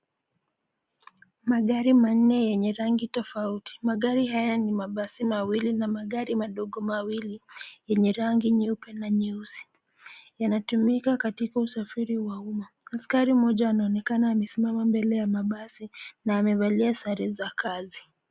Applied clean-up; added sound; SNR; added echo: none; none; none; none.